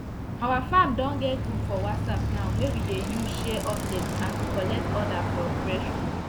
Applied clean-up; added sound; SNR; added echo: none; Bicycle; -2 dB; none.